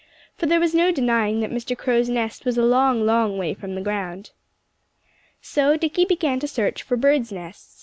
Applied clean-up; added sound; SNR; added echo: none; none; none; none.